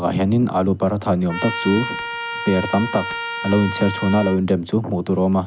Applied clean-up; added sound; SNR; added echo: none; Trumpet; 9 dB; none.